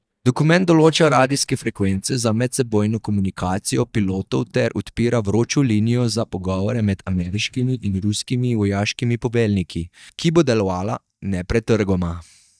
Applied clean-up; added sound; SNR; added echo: neural mask model DeepFilterNet 3.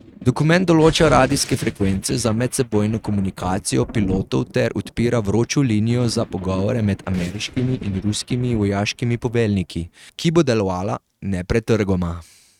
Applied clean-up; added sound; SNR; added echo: neural mask model RNNoise.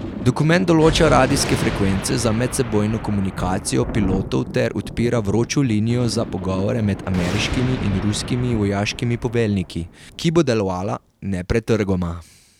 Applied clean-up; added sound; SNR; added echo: none; Thunder; 9 dB; none.